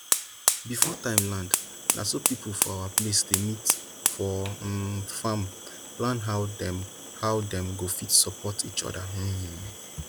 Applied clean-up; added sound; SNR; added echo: none; Fire; 1 dB; none.